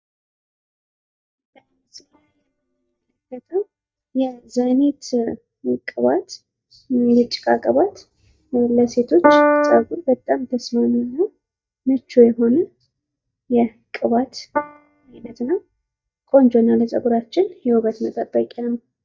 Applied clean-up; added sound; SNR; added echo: neural mask model DeepFilterNet 3.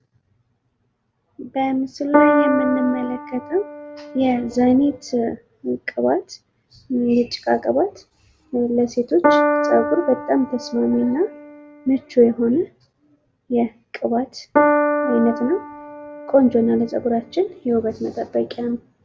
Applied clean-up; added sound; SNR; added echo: none; Piano; 2 dB; none.